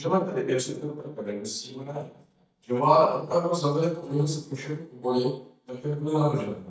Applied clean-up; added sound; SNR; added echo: neural mask model DeepFilterNet 3.